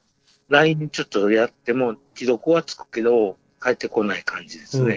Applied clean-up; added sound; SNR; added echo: neural separator model SepFormer DNS4.